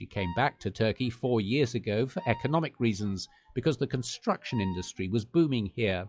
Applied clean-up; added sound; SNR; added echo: classical method log-MMSE.